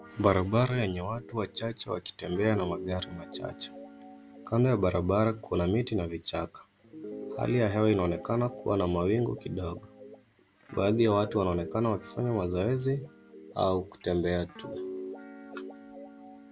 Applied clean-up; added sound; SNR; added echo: none; Guitar; 14 dB; none.